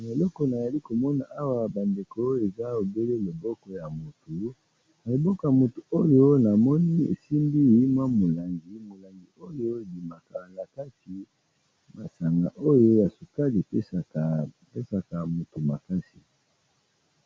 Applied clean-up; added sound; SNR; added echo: none; none; none; none.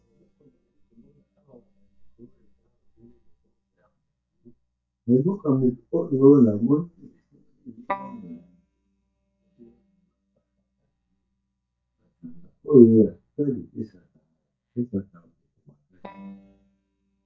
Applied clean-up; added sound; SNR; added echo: neural mask model DeepFilterNet 3.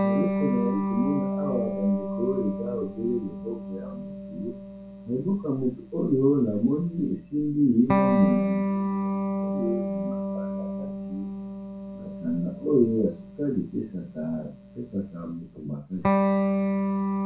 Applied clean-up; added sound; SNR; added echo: none; Electric guitar; 1 dB; reverberation time 0.2 s.